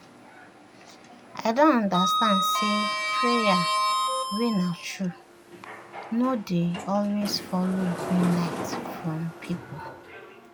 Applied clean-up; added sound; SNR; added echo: none; Sliding door; 3 dB; none.